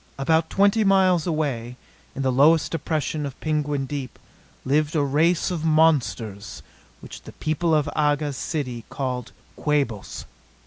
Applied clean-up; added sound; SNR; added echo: none; none; none; none.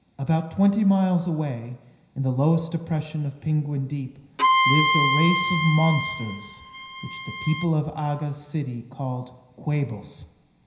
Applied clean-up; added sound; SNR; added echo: none; Bowed string instrument; -1 dB; reverberation time 0.9 s.